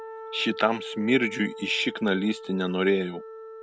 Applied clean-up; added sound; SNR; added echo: none; Wind instrument, woodwind instrument; 13 dB; none.